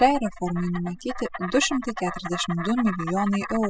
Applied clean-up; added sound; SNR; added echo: classical method spectral subtraction.